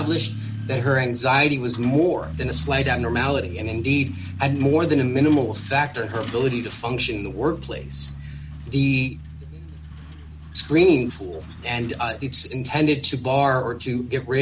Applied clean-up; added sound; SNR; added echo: none; Truck; 11 dB; none.